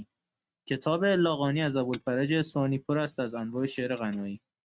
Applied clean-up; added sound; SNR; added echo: neural mask model RNNoise.